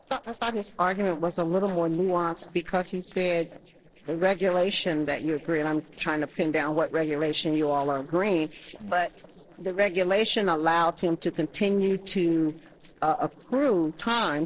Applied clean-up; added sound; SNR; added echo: neural separator model SepFormer DNS4.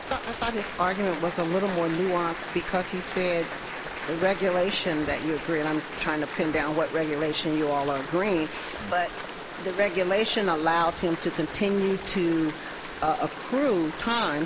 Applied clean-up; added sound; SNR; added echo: none; Applause + Stream; 9 dB; none.